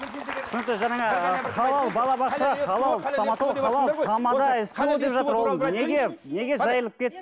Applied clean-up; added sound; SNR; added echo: none; none; none; none.